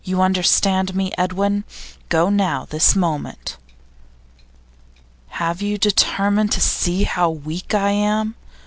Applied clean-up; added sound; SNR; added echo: none; none; none; none.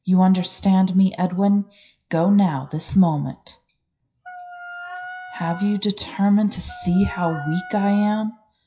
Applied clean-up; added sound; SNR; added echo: classical method WPE with log-MMSE.